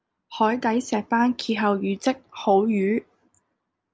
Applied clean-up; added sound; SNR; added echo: none; none; none; none.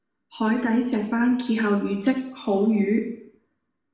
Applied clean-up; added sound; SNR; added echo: none; none; none; reverberation time 0.7 s.